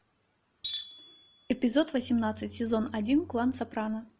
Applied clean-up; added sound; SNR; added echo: none; Tools + Bowed string instrument; 13 dB; none.